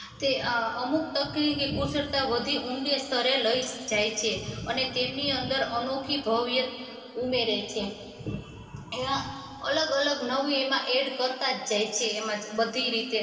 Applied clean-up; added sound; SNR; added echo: none; none; none; reverberation time 2.4 s.